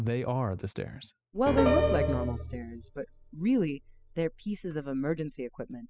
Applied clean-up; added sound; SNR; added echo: classical method spectral subtraction.